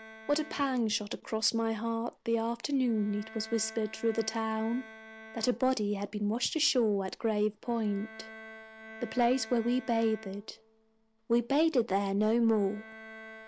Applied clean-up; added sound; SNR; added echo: none; Bowed string instrument; 19 dB; none.